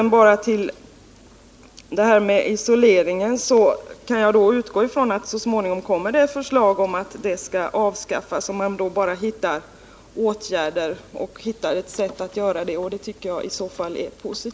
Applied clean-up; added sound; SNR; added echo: none; none; none; none.